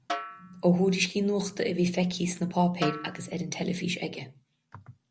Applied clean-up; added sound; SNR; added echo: none; Snare drum; 13 dB; none.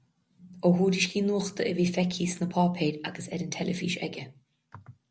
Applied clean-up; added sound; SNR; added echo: none; none; none; none.